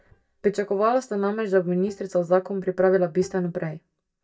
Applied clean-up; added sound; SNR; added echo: neural mask model DeepFilterNet 3.